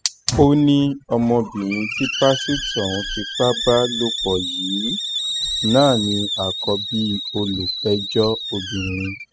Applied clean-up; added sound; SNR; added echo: classical method spectral subtraction.